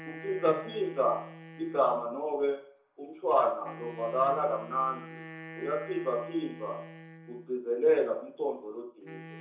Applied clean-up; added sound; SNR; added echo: none; Wind instrument, woodwind instrument; 16 dB; reverberation time 0.6 s.